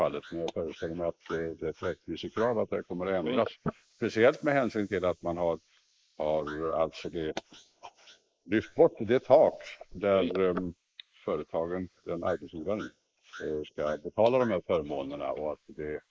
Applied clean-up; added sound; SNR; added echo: neural mask model Resemble Enhance denoiser.